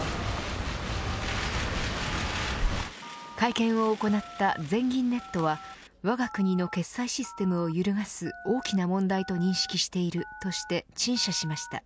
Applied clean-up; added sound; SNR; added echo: none; Telephone; 18 dB; none.